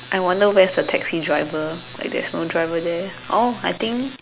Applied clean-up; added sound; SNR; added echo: none; none; none; none.